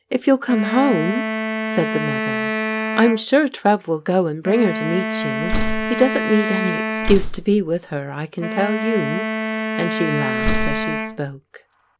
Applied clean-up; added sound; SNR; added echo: none; Slam + Wind instrument, woodwind instrument; 2 dB; none.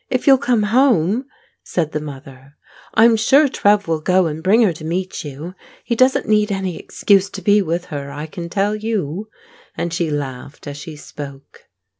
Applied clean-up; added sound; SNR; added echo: none; none; none; none.